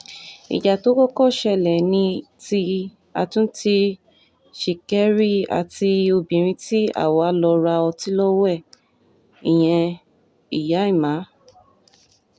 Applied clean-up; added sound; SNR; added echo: none; none; none; none.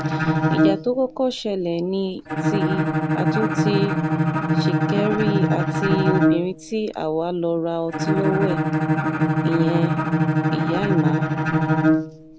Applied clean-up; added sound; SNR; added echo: none; Bowed string instrument; -4 dB; none.